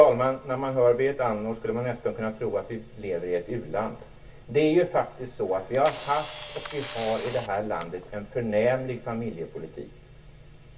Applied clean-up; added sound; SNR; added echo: none; Camera; 12 dB; reverberation time 0.2 s.